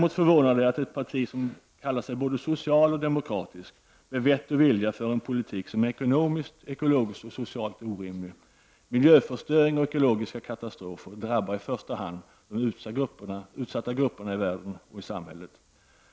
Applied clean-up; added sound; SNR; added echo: none; none; none; none.